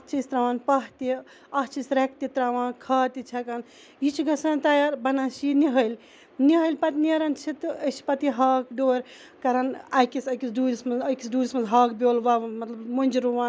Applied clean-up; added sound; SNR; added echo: none; none; none; none.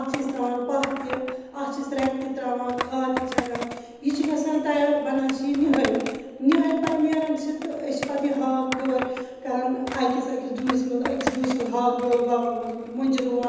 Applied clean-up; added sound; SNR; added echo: none; Skateboard; 11 dB; reverberation time 1.1 s.